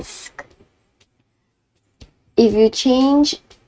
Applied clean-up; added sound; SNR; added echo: neural mask model RNNoise.